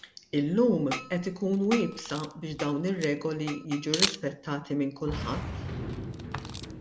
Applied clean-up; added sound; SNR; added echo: none; Boom + Camera; 7 dB; none.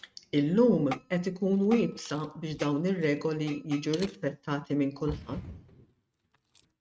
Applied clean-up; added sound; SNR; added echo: neural mask model RNNoise.